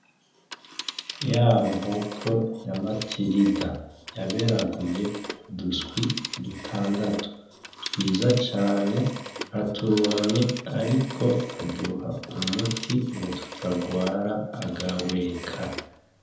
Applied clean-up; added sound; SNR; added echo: none; Telephone; 11 dB; reverberation time 0.8 s.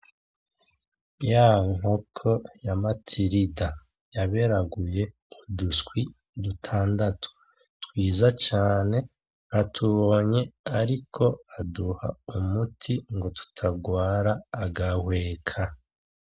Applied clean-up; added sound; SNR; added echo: none; none; none; none.